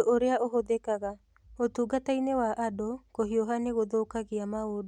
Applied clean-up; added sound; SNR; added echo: none; none; none; none.